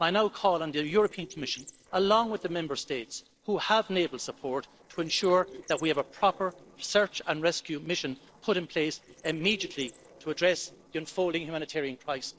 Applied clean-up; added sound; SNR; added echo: neural separator model SepFormer DNS4.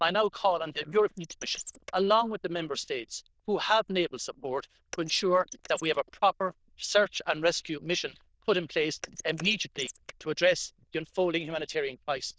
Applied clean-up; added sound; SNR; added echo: neural diffusion model UNIVERSE++.